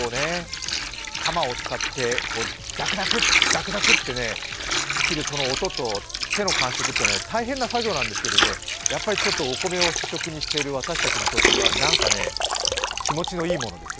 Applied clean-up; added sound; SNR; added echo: none; Water; -4 dB; none.